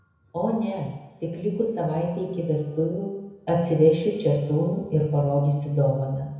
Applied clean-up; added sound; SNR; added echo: none; none; none; reverberation time 0.9 s.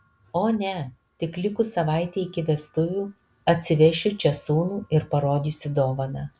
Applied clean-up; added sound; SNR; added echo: none; none; none; none.